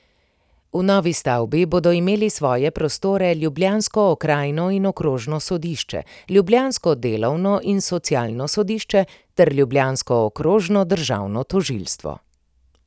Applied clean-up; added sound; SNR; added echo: none; none; none; none.